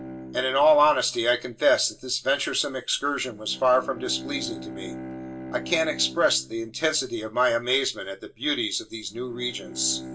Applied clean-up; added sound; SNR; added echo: none; Bowed string instrument; 15 dB; reverberation time 0.2 s.